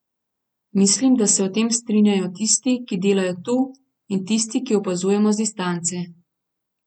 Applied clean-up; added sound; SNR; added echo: none; none; none; none.